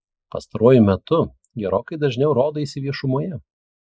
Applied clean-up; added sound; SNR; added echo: neural mask model Resemble Enhance denoiser.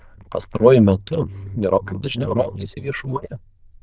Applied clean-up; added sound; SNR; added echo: neural diffusion model UNIVERSE++.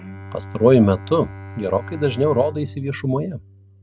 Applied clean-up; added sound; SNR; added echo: none; Bowed string instrument; 15 dB; none.